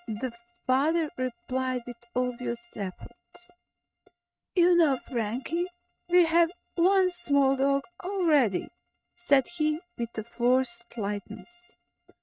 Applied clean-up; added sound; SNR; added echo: neural mask model RNNoise.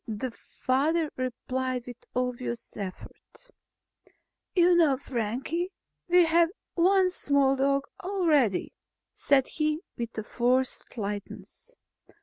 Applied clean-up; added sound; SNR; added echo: none; none; none; none.